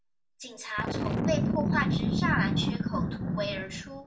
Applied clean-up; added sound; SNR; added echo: none; Boom; -5 dB; reverberation time 0.3 s.